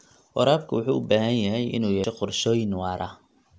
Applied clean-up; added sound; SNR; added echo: none; none; none; none.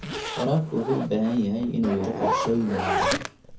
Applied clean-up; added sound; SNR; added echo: none; Zipper (clothing); 3 dB; reverberation time 0.3 s.